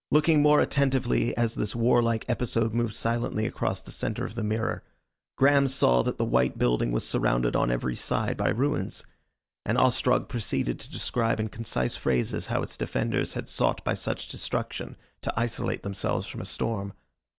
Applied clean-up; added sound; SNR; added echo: none; none; none; none.